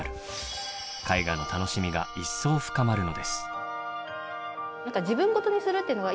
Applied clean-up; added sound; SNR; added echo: none; none; none; none.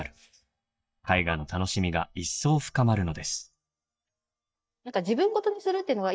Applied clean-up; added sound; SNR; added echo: neural mask model DeepFilterNet 3.